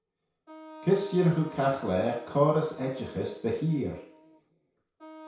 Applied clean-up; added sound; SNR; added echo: none; Wind instrument, woodwind instrument; 19 dB; reverberation time 0.6 s.